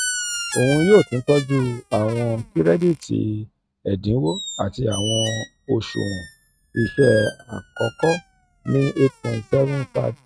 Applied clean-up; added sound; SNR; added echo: neural mask model RNNoise.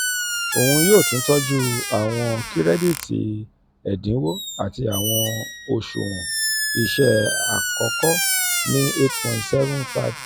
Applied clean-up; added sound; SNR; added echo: none; Squeak; 3 dB; none.